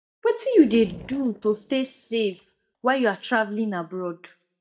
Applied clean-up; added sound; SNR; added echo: neural mask model DeepFilterNet 3.